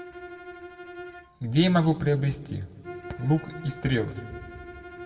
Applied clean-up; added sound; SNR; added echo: none; Bowed string instrument; 16 dB; reverberation time 1.1 s.